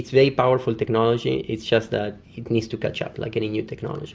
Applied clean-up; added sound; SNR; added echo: none; none; none; none.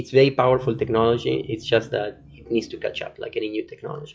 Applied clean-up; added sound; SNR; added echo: classical method log-MMSE.